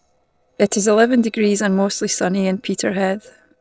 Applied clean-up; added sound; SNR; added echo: neural separator model SepFormer DNS4.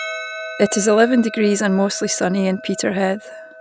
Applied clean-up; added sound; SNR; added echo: none; Percussion; 13 dB; none.